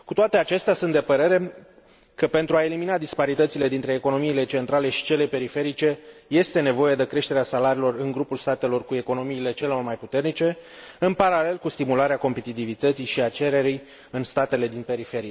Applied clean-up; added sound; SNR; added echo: none; none; none; none.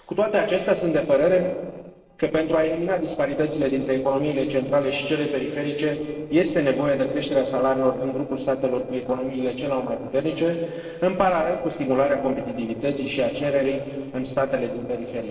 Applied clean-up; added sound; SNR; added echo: neural separator model SepFormer DNS4.